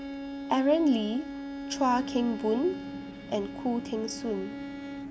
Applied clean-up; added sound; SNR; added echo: none; Bowed string instrument; 9 dB; none.